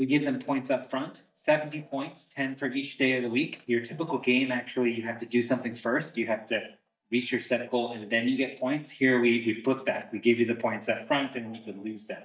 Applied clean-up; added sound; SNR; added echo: neural mask model DeepFilterNet 3.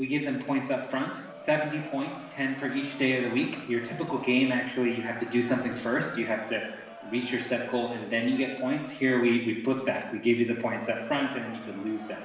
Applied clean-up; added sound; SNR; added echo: none; Crowd; 17 dB; reverberation time 0.9 s.